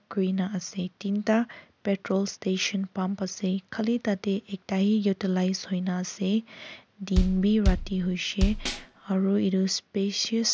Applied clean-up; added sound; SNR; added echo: none; Bass drum; 1 dB; none.